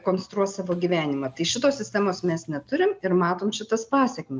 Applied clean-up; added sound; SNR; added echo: none; none; none; none.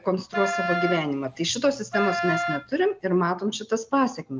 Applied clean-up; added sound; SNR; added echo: none; Wind instrument, woodwind instrument; 4 dB; none.